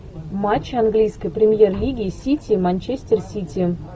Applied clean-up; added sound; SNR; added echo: none; none; none; none.